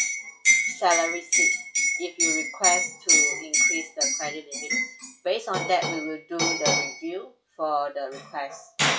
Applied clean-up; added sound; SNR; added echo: classical method log-MMSE.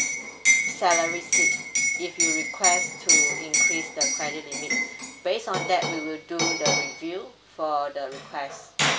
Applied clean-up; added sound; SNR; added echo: none; Liquid; -5 dB; none.